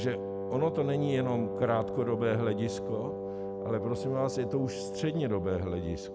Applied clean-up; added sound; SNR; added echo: none; Wind instrument, woodwind instrument; 4 dB; none.